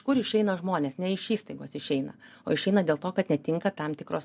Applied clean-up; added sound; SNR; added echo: none; none; none; none.